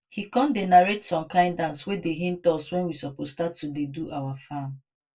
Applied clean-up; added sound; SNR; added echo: none; none; none; reverberation time 0.1 s.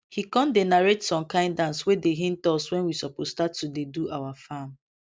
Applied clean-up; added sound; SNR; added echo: none; none; none; none.